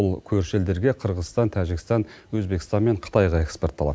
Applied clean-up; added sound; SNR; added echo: none; none; none; none.